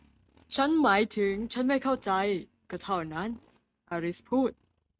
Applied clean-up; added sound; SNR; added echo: neural mask model RNNoise.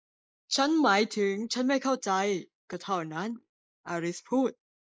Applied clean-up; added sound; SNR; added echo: neural mask model Resemble Enhance denoiser.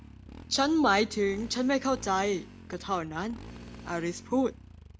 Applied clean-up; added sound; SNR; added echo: none; Motorcycle; 17 dB; none.